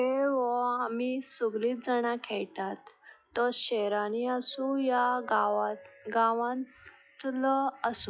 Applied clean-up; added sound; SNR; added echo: classical method log-MMSE.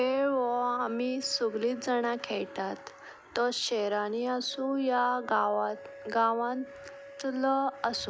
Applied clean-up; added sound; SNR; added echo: none; Wind instrument, woodwind instrument; 18 dB; none.